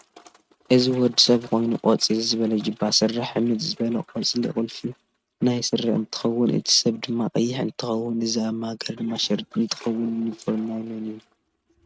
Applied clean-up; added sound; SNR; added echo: neural mask model RNNoise.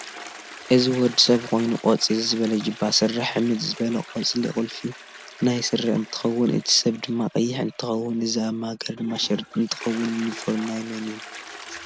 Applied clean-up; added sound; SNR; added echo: none; Toilet flush; 17 dB; none.